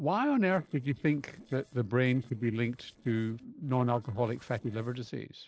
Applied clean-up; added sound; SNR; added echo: neural separator model SepFormer DNS4.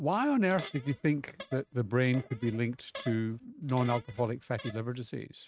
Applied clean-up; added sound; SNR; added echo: neural mask model RNNoise.